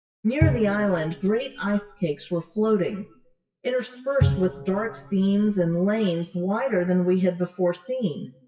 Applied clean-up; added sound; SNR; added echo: classical method WPE with log-MMSE.